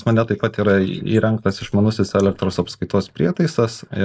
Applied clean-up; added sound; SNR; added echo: neural mask model Resemble Enhance denoiser.